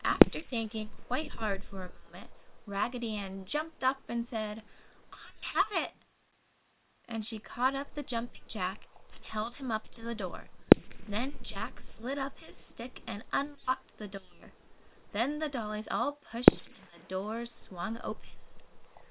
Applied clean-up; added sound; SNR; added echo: neural separator model SepFormer WHAM!.